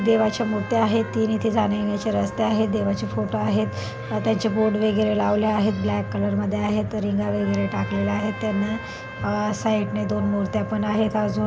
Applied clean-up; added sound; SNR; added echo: none; Trumpet; 16 dB; none.